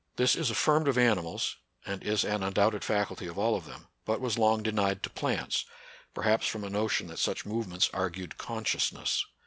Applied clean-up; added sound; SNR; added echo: none; none; none; none.